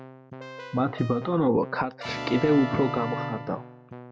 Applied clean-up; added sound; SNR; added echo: none; Keyboard (musical); 9 dB; none.